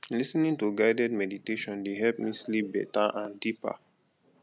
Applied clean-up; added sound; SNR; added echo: none; none; none; none.